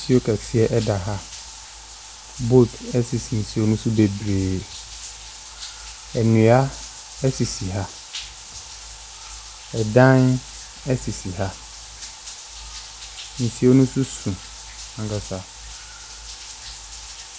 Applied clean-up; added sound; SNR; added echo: none; Bathtub (filling or washing); 15 dB; none.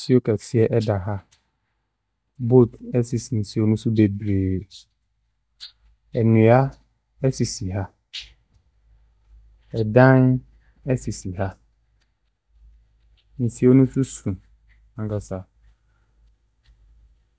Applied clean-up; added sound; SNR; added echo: neural mask model DeepFilterNet 3.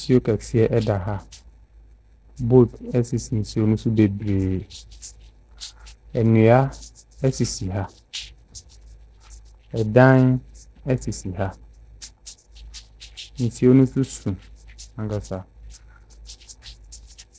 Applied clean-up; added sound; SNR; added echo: neural separator model SepFormer DNS4.